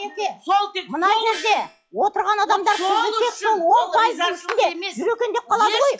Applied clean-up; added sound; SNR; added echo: classical method log-MMSE.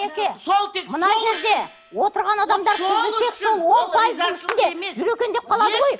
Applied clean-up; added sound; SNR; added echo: none; Gong + Clapping; 17 dB; none.